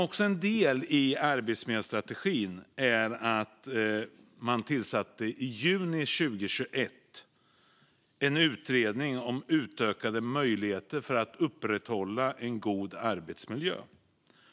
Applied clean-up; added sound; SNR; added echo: none; none; none; none.